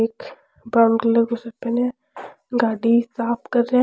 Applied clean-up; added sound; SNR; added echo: none; none; none; none.